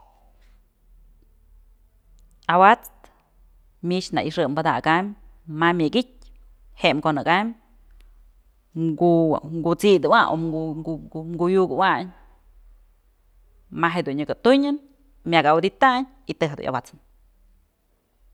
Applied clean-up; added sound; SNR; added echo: none; none; none; none.